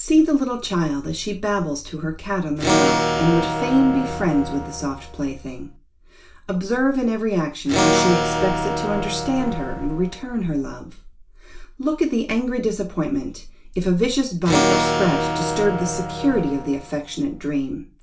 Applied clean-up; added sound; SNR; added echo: none; Acoustic guitar / Strum; 1 dB; reverberation time 0.3 s.